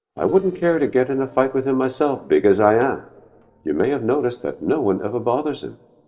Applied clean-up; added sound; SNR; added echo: neural separator model SepFormer DNS4.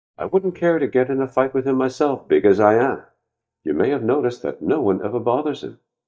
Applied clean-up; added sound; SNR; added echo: neural mask model DeepFilterNet 3.